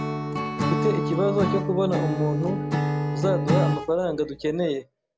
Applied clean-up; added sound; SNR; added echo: none; Acoustic guitar / Strum; 0 dB; none.